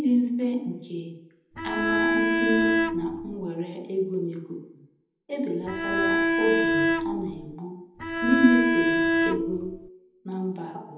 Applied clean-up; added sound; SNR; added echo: none; Bowed string instrument; -4 dB; reverberation time 0.8 s.